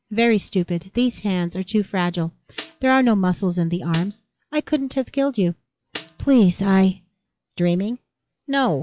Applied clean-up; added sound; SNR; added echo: classical method log-MMSE.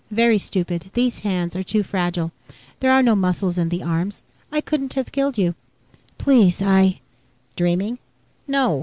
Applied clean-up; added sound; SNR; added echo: none; none; none; none.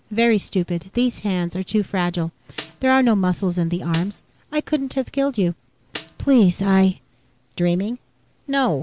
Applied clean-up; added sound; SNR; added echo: none; Snare drum; 19 dB; none.